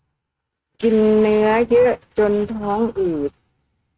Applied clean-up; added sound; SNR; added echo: neural mask model RNNoise.